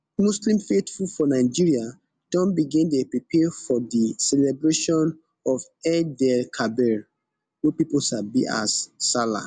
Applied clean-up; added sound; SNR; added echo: none; none; none; none.